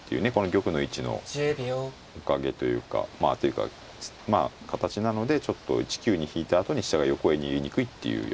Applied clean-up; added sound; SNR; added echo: none; Ocean / Boat, Water vehicle; 20 dB; none.